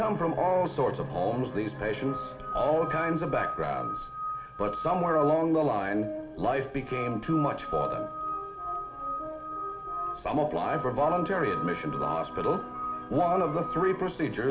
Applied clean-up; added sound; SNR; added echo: none; Screech / Glass; 7 dB; reverberation time 1.1 s.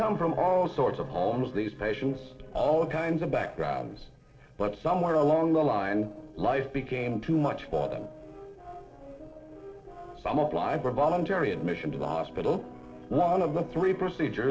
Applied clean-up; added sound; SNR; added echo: neural separator model SepFormer DNS4.